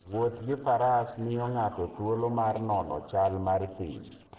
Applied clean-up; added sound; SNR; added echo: neural separator model SepFormer DNS4.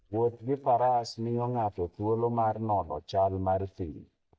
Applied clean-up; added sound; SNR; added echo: neural mask model DeepFilterNet 3.